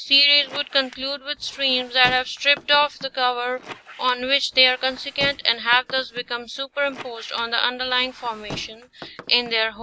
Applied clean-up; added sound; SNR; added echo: none; Squeak; 19 dB; none.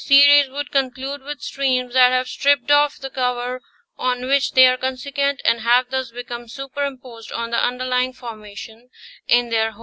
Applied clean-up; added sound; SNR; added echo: none; none; none; none.